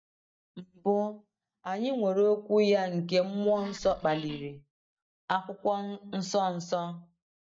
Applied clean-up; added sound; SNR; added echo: neural mask model DeepFilterNet 3.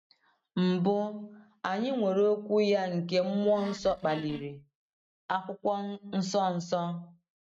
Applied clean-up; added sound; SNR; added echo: neural mask model RNNoise.